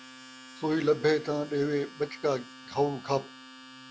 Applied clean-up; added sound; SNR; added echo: none; Domestic sounds, home sounds; 18 dB; none.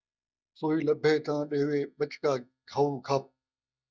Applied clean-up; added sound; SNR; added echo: neural mask model DeepFilterNet 3.